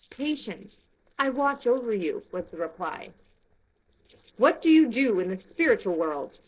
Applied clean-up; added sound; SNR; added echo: neural separator model SepFormer DNS4.